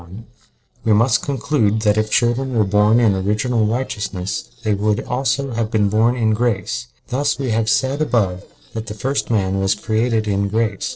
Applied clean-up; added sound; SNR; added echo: neural separator model SepFormer DNS4.